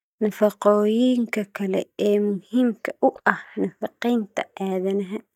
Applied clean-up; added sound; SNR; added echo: neural mask model DeepFilterNet 3.